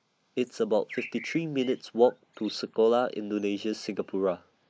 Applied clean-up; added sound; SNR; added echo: neural mask model Resemble Enhance denoiser.